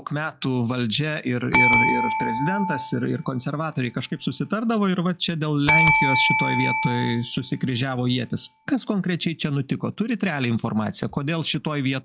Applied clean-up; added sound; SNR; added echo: classical method log-MMSE.